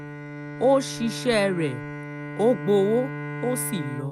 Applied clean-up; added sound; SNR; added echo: none; Bowed string instrument; 9 dB; none.